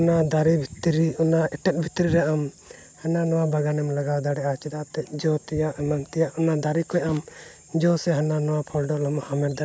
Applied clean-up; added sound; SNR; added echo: none; none; none; none.